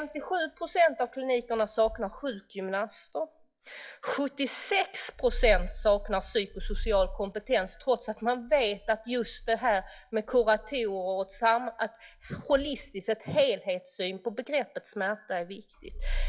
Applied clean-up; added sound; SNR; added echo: classical method log-MMSE.